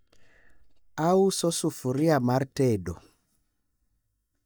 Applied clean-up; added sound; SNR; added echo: neural mask model DeepFilterNet 3.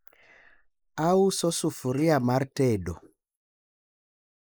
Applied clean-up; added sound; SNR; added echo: neural mask model Resemble Enhance denoiser.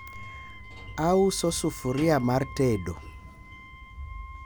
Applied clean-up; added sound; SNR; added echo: none; Wind instrument, woodwind instrument; 19 dB; none.